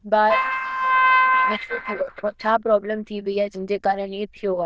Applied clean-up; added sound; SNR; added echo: neural diffusion model UNIVERSE++.